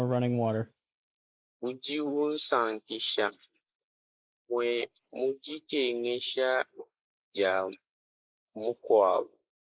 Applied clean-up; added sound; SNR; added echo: neural mask model Resemble Enhance denoiser.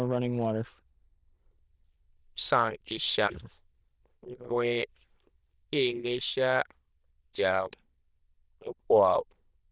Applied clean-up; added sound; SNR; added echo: neural diffusion model UNIVERSE++.